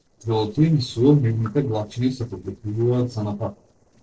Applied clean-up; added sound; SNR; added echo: neural separator model SepFormer DNS4.